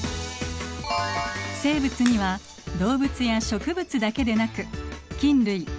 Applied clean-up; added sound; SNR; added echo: none; Crack; 15 dB; none.